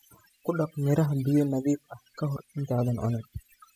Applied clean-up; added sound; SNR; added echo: classical method spectral subtraction.